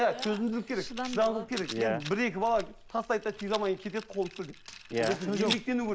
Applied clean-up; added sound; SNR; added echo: none; Rattle; 13 dB; none.